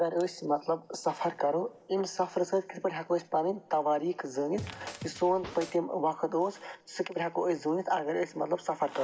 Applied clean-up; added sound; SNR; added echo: none; Scratching (performance technique); 12 dB; reverberation time 2.0 s.